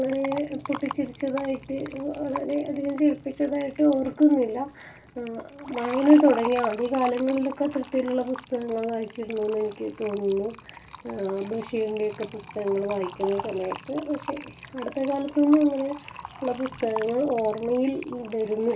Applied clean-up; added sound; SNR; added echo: none; Fill (with liquid); 15 dB; reverberation time 0.2 s.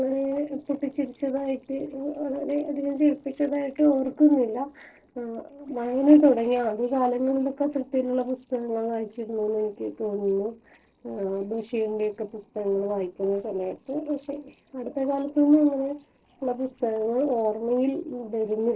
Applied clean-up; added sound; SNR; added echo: neural separator model SepFormer DNS4.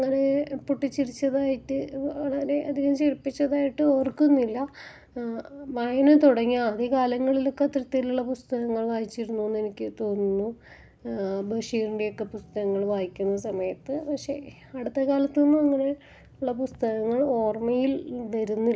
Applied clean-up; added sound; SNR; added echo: none; none; none; none.